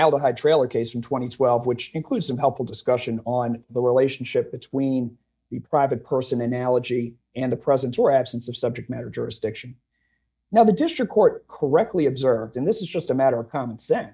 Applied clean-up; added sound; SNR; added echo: neural mask model DeepFilterNet 3.